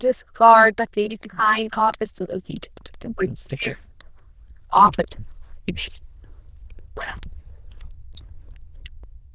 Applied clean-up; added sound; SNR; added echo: neural diffusion model UNIVERSE++.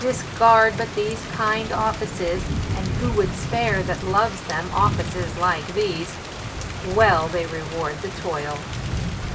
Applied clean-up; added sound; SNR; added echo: none; Thunder / Rain; 5 dB; none.